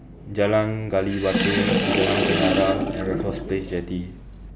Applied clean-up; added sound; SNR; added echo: none; Sink (filling or washing) / Water; 0 dB; none.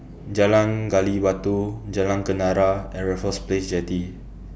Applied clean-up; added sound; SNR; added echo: none; none; none; none.